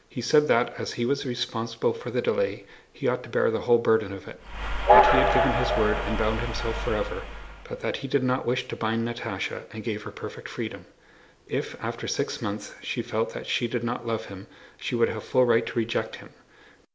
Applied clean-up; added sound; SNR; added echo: none; Train; -3 dB; none.